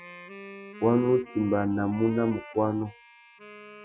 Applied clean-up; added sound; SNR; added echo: classical method Wiener filter.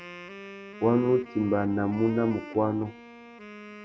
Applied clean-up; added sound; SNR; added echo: none; Wind instrument, woodwind instrument; 16 dB; none.